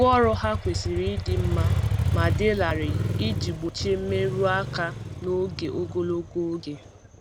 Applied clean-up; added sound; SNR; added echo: none; Motorcycle; 1 dB; none.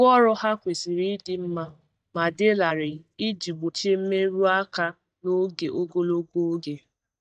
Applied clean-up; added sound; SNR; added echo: neural mask model DeepFilterNet 3.